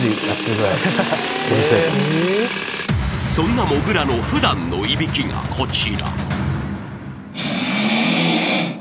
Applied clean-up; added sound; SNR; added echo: none; none; none; none.